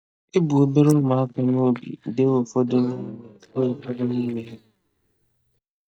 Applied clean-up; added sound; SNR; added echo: neural mask model DeepFilterNet 3.